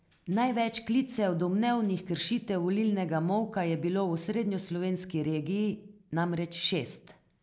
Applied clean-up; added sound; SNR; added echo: none; none; none; none.